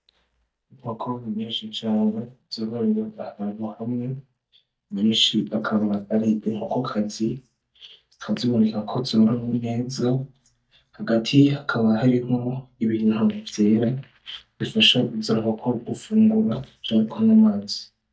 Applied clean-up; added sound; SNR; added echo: neural mask model DeepFilterNet 3.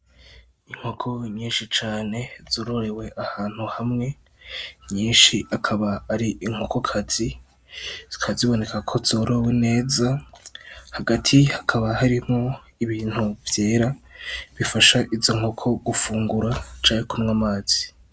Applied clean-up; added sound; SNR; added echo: none; none; none; none.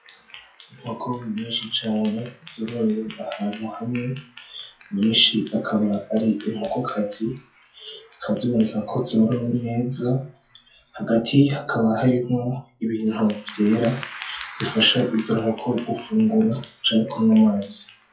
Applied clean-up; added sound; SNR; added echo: classical method WPE with log-MMSE.